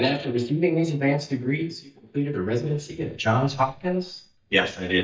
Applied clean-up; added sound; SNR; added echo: neural mask model DeepFilterNet 3.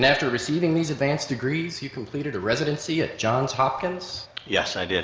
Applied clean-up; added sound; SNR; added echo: none; none; none; none.